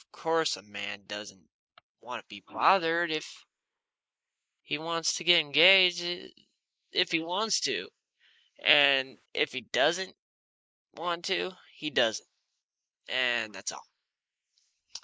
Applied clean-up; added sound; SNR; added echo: neural mask model Resemble Enhance denoiser.